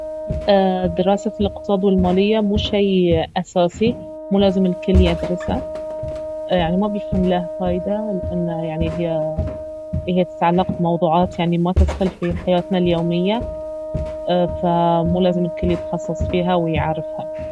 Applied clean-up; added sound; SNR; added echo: none; Walk, footsteps + Wind instrument, woodwind instrument; 6 dB; none.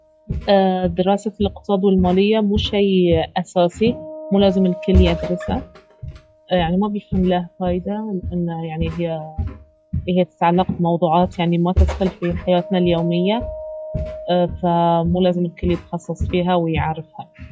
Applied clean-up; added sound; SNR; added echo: classical method log-MMSE.